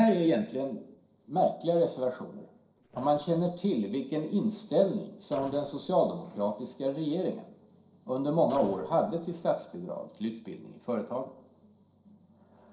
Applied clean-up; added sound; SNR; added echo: neural separator model SepFormer DNS4.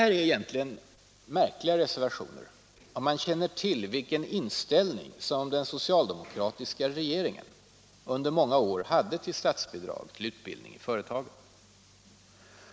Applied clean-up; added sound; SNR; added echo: none; none; none; none.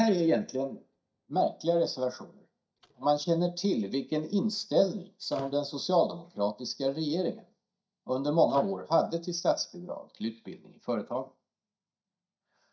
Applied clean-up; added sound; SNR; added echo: neural mask model DeepFilterNet 3.